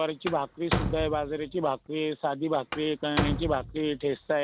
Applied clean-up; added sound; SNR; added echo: none; Slam; 5 dB; none.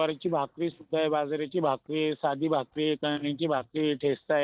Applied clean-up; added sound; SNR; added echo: neural mask model DeepFilterNet 3.